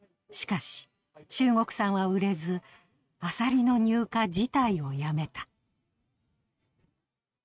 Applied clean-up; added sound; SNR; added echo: neural mask model RNNoise.